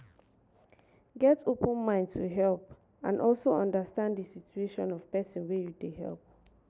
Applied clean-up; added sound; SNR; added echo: none; none; none; none.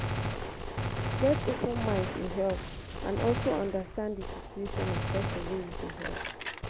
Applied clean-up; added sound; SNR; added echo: none; Gunshot, gunfire; 1 dB; none.